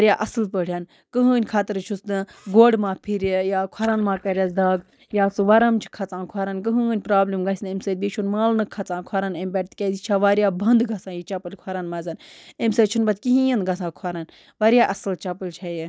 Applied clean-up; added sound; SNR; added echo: neural mask model DeepFilterNet 3.